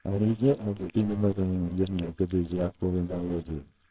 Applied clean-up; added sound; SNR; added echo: neural separator model SepFormer WHAMR!.